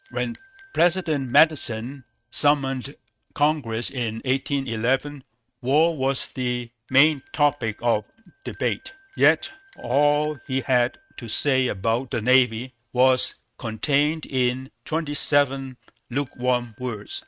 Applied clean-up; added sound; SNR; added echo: neural mask model RNNoise.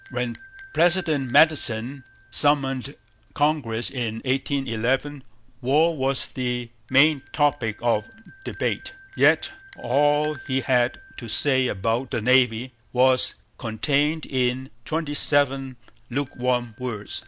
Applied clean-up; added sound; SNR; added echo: none; Bell; 10 dB; none.